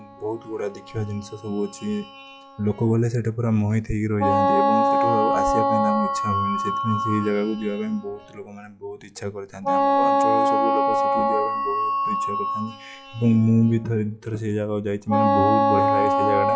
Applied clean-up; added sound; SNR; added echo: classical method log-MMSE.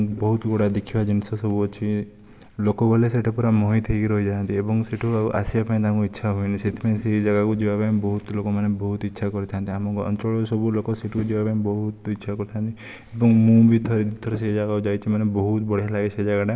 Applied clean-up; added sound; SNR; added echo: none; none; none; none.